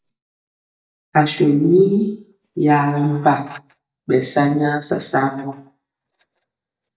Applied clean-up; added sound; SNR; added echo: neural mask model DeepFilterNet 3.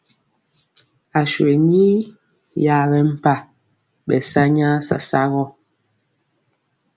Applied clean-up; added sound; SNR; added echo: none; none; none; none.